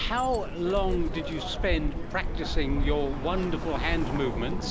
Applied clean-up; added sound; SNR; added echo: none; Bird; 0 dB; none.